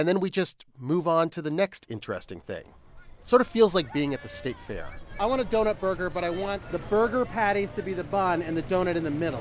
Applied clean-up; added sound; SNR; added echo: none; none; none; none.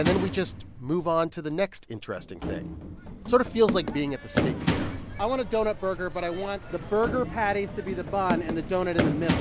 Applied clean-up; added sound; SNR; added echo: none; Run; 4 dB; none.